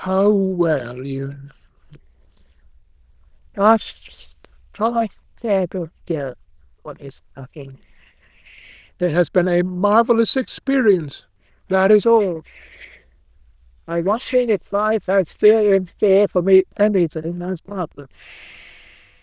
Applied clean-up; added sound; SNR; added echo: neural diffusion model UNIVERSE++.